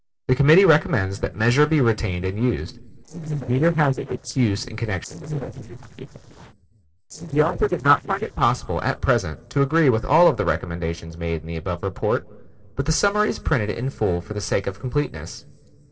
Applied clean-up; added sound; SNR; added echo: neural separator model SepFormer DNS4.